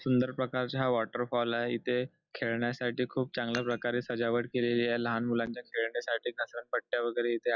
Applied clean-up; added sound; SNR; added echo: classical method log-MMSE.